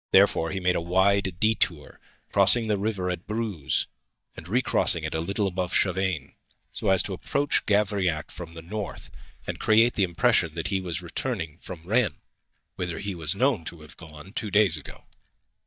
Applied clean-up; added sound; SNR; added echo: neural mask model DeepFilterNet 3.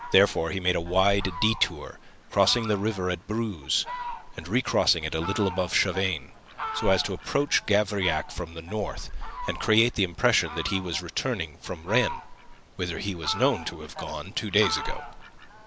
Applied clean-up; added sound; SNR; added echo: none; Fowl; 10 dB; none.